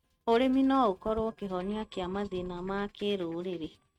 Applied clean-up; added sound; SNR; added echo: neural mask model RNNoise.